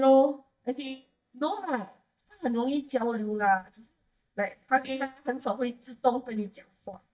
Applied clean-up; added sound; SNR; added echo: neural mask model DeepFilterNet 3.